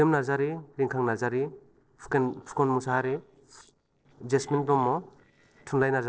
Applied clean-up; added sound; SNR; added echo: neural separator model SepFormer DNS4.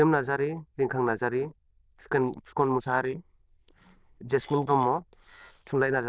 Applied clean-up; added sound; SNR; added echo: neural diffusion model UNIVERSE++.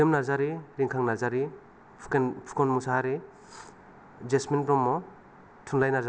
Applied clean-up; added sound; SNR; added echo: none; none; none; none.